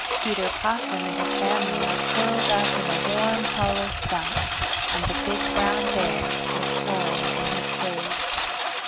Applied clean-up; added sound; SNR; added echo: none; Engine + Wind instrument, woodwind instrument; -5 dB; none.